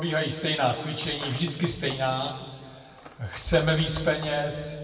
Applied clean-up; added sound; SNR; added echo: none; Cutlery, silverware; 17 dB; reverberation time 1.8 s.